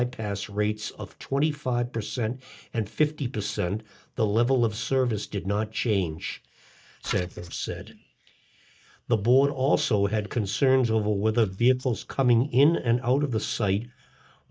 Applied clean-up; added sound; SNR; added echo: neural mask model DeepFilterNet 3.